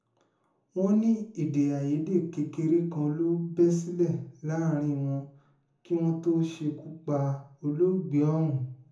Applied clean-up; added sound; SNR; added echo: none; none; none; reverberation time 0.6 s.